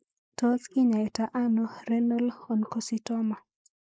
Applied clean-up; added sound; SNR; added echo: neural mask model Resemble Enhance denoiser.